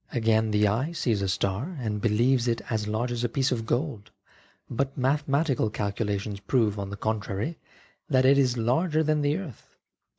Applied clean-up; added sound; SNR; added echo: none; none; none; none.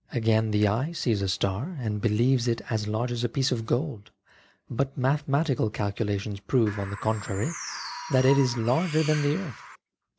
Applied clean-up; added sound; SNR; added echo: none; Bird; 12 dB; none.